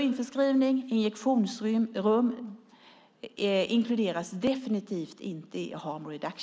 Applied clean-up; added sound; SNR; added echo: none; none; none; none.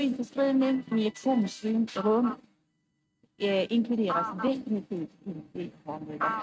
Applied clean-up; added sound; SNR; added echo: neural mask model RNNoise.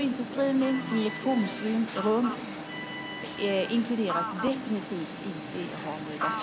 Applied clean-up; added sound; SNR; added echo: none; Alarm + Fowl; 6 dB; none.